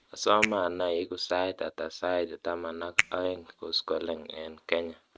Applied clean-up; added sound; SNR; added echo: neural mask model RNNoise.